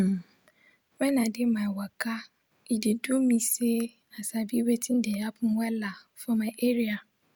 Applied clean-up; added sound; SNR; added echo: none; none; none; none.